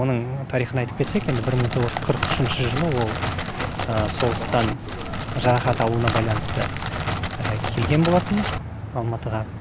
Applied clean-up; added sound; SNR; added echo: none; Crackle; 4 dB; none.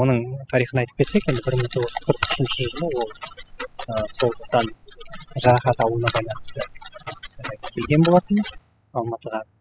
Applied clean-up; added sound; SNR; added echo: classical method spectral subtraction.